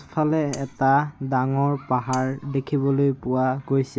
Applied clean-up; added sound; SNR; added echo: none; Cutlery, silverware; 20 dB; none.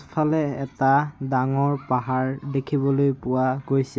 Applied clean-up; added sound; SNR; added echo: none; none; none; none.